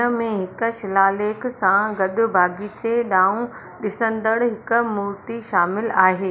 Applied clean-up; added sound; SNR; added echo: none; none; none; none.